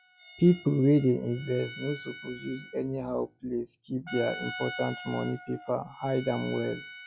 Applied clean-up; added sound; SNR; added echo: classical method log-MMSE.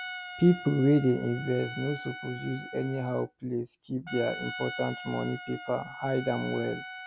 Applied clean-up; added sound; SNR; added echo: none; Trumpet; 12 dB; none.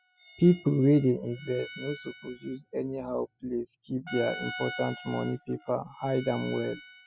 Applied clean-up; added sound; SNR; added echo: classical method spectral subtraction.